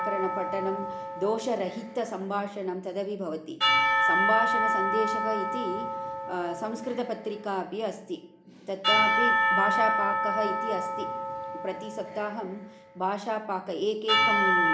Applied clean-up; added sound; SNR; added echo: none; Church bell / Percussion; -3 dB; none.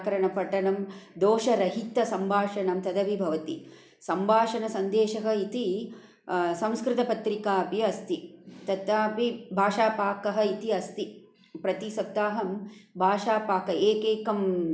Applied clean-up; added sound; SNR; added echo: none; none; none; none.